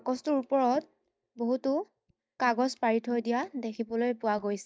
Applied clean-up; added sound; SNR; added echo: neural mask model DeepFilterNet 3.